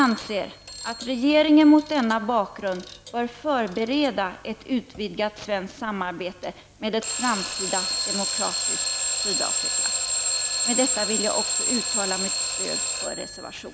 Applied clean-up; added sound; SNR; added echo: none; Alarm / Clock; 2 dB; none.